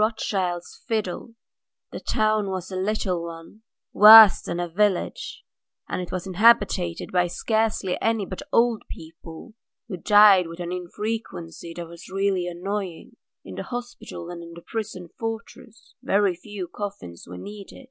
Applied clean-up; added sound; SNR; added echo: none; none; none; none.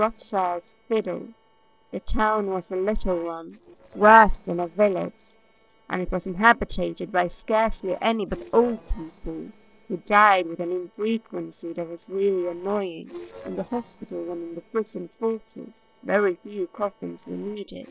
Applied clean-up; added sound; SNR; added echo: neural separator model SepFormer DNS4.